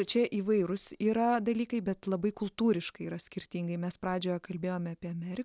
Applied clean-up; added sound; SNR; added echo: none; none; none; none.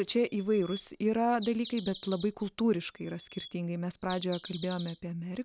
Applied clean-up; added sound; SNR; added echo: none; Bird vocalization, bird call, bird song; 18 dB; none.